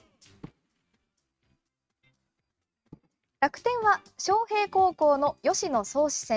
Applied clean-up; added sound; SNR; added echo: neural mask model RNNoise.